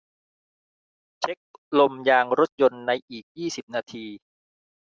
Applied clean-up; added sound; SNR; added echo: none; none; none; none.